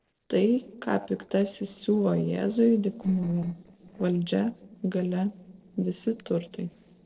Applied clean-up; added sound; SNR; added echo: neural separator model SepFormer DNS4.